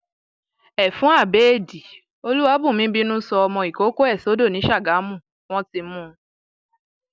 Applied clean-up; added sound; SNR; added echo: none; none; none; none.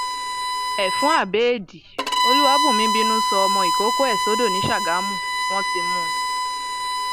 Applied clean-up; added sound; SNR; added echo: none; Bowed string instrument; -3 dB; none.